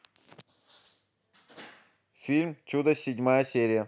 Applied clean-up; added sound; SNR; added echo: none; none; none; none.